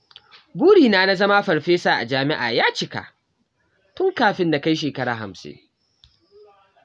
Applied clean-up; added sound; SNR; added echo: none; none; none; none.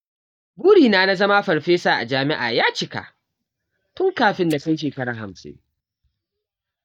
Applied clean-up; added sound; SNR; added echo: neural mask model DeepFilterNet 3.